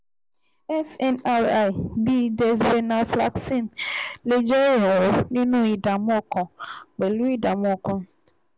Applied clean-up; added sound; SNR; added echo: none; none; none; none.